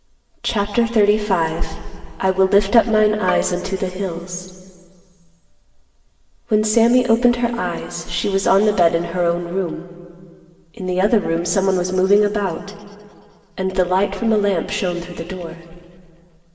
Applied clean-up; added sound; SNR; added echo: none; Bowed string instrument; 15 dB; reverberation time 2.3 s.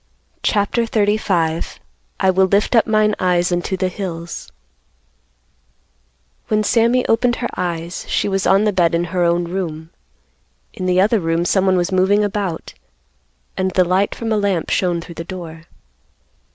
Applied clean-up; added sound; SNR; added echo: none; none; none; none.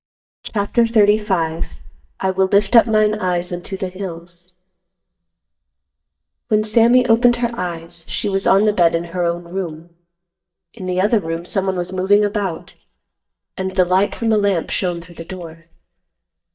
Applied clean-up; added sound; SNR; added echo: neural mask model DeepFilterNet 3.